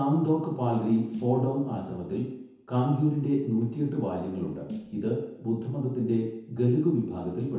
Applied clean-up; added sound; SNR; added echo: none; Snare drum; 18 dB; reverberation time 0.9 s.